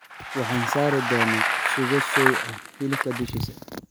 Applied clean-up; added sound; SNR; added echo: none; Bicycle; 0 dB; none.